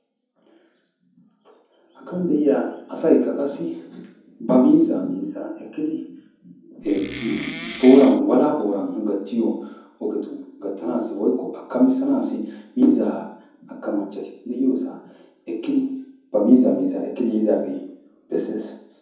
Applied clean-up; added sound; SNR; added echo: none; Wood; 14 dB; reverberation time 0.7 s.